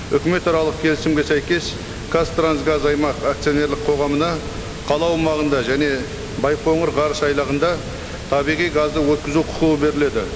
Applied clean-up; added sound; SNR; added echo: none; Water; 10 dB; none.